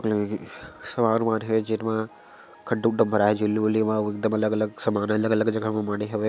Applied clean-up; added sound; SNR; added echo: none; none; none; none.